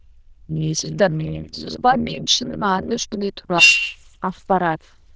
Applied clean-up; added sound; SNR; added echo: neural diffusion model UNIVERSE++.